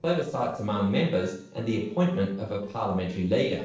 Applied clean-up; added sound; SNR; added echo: neural separator model SepFormer DNS4.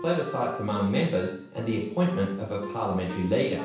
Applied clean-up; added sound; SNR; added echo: none; Wind instrument, woodwind instrument; 13 dB; reverberation time 0.7 s.